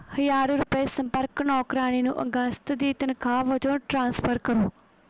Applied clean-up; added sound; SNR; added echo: none; none; none; none.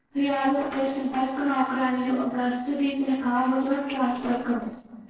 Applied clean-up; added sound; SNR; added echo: neural separator model SepFormer DNS4.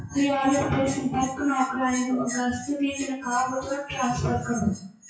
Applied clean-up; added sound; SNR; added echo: classical method WPE with log-MMSE.